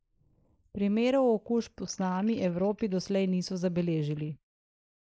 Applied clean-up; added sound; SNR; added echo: neural mask model Resemble Enhance denoiser.